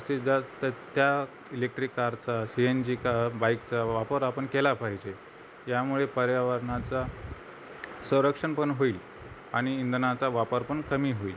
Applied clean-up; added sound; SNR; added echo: none; none; none; none.